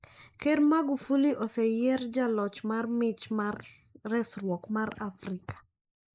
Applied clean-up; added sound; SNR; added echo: neural mask model Resemble Enhance denoiser.